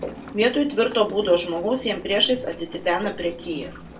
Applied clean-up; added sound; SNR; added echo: none; Rain; 15 dB; reverberation time 0.2 s.